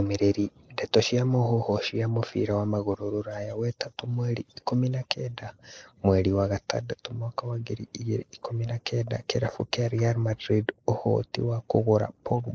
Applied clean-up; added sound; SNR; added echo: neural mask model Resemble Enhance denoiser.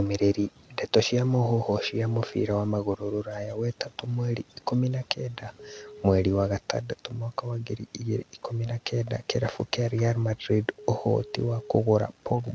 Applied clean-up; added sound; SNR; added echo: none; Telephone; 18 dB; none.